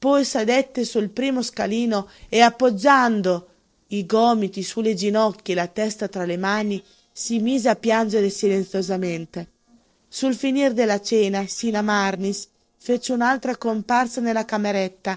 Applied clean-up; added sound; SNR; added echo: neural separator model SepFormer DNS4.